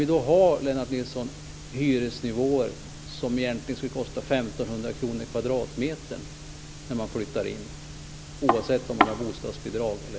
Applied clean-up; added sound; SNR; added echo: none; none; none; none.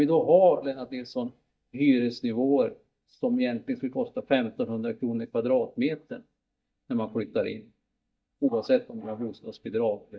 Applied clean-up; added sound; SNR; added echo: neural mask model DeepFilterNet 3.